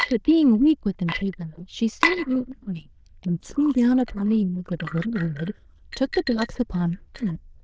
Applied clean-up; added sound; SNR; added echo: neural diffusion model UNIVERSE++.